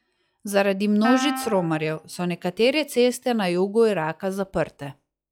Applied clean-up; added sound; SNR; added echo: classical method log-MMSE.